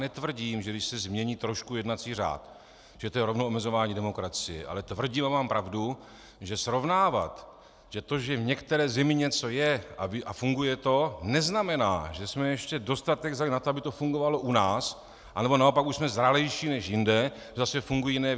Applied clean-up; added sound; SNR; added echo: none; none; none; none.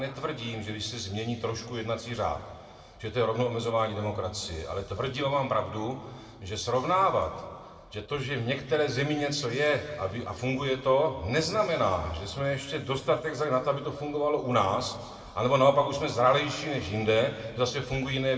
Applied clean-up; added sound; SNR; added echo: none; none; none; reverberation time 1.9 s.